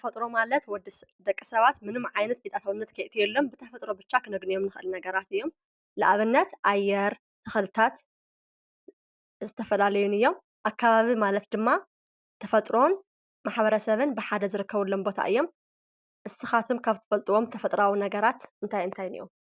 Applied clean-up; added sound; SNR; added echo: none; none; none; none.